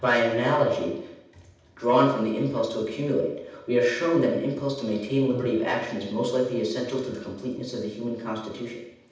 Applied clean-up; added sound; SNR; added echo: none; none; none; reverberation time 0.8 s.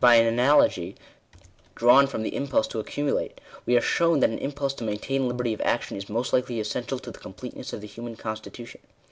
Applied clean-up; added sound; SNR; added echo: none; none; none; none.